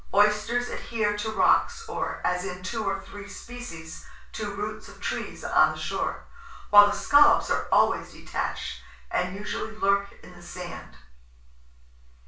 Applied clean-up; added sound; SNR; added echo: none; none; none; reverberation time 0.3 s.